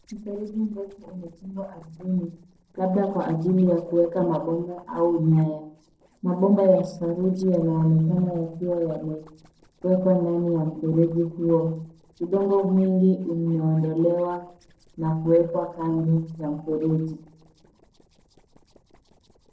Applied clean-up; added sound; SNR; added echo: neural separator model SepFormer DNS4.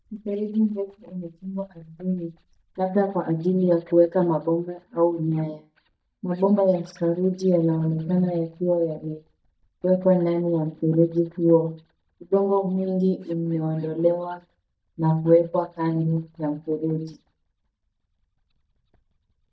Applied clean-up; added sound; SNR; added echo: neural mask model DeepFilterNet 3.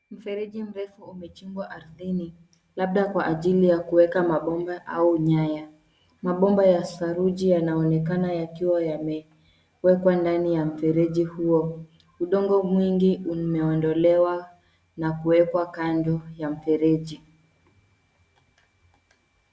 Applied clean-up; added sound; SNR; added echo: none; none; none; none.